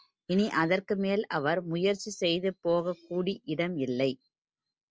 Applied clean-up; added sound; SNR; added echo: none; none; none; none.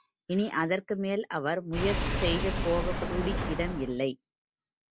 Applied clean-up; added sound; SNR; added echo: none; Engine / Car; -1 dB; none.